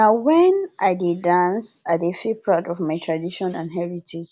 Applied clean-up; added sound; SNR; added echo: none; none; none; none.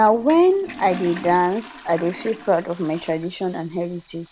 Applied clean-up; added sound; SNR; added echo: none; Toilet flush; 17 dB; none.